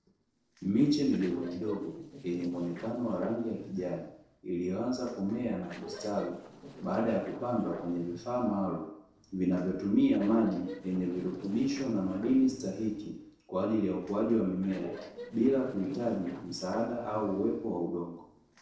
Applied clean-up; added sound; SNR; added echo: neural separator model SepFormer DNS4.